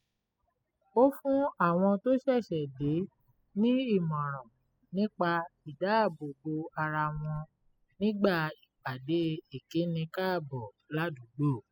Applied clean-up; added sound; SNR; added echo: classical method spectral subtraction.